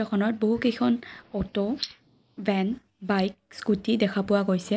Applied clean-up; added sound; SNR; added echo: neural mask model Resemble Enhance denoiser.